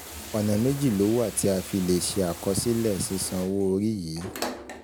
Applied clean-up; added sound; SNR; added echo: none; Bathtub (filling or washing); 13 dB; none.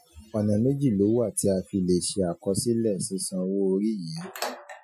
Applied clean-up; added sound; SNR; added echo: classical method Wiener filter.